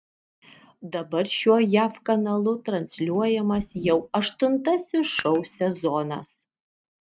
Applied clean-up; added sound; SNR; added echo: neural mask model RNNoise.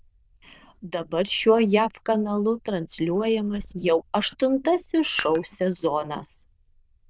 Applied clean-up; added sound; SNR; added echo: neural diffusion model UNIVERSE++.